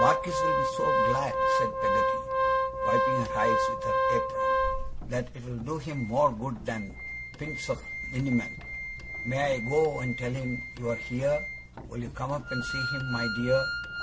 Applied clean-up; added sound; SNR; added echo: none; Organ; -1 dB; none.